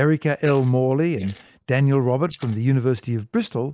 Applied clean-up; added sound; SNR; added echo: neural mask model Resemble Enhance denoiser.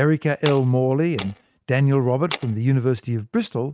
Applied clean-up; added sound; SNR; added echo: neural mask model RNNoise.